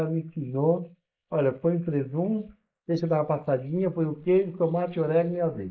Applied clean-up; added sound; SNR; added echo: neural mask model Resemble Enhance denoiser.